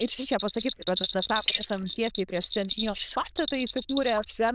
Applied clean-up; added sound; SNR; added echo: neural diffusion model UNIVERSE++.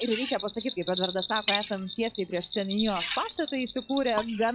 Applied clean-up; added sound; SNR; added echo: classical method log-MMSE.